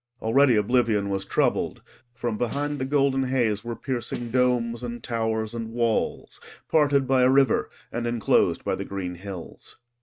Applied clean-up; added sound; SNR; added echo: neural mask model RNNoise.